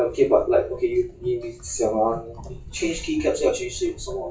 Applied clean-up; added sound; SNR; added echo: classical method WPE with log-MMSE.